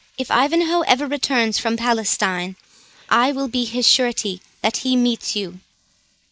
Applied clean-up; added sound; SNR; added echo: neural mask model Resemble Enhance denoiser.